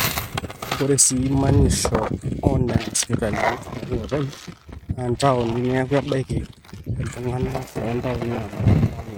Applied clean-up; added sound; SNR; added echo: neural mask model RNNoise.